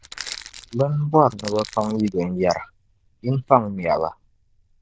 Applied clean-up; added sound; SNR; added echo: neural diffusion model UNIVERSE++.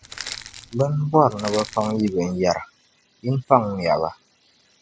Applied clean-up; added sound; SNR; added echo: none; Crushing; 15 dB; none.